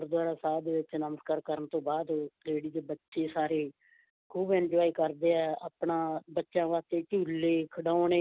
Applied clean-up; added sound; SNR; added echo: none; none; none; none.